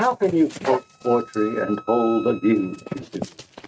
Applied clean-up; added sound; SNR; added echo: neural mask model RNNoise.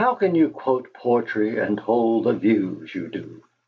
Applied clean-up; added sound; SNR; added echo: none; none; none; none.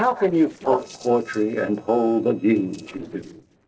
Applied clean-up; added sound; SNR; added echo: neural separator model SepFormer DNS4.